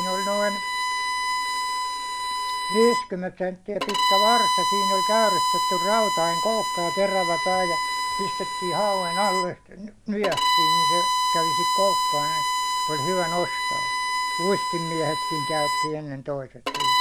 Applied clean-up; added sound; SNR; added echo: none; Bowed string instrument; -3 dB; none.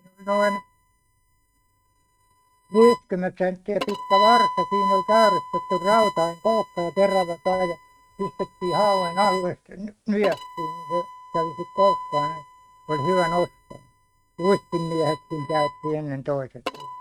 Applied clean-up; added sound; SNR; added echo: neural mask model RNNoise.